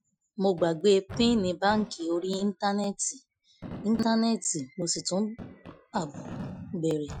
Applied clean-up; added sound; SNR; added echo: classical method Wiener filter.